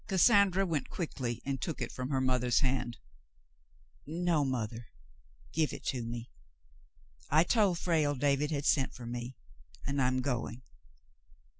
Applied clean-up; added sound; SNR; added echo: none; none; none; none.